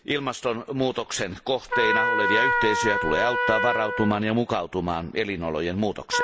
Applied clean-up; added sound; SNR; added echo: none; Trumpet; 1 dB; none.